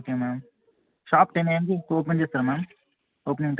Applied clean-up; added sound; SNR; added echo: none; none; none; none.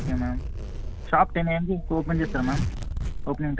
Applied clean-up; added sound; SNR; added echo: none; Zipper (clothing); 3 dB; none.